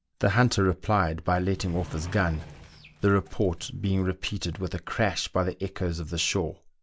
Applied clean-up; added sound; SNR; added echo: none; Sliding door; 18 dB; none.